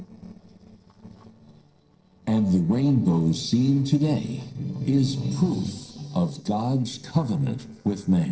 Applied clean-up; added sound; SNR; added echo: neural separator model SepFormer DNS4.